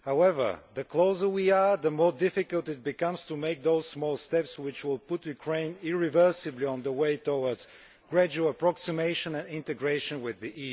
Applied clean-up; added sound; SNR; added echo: none; none; none; none.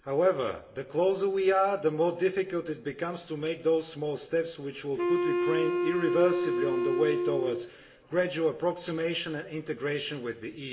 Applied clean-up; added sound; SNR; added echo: none; Wind instrument, woodwind instrument; 0 dB; reverberation time 2.2 s.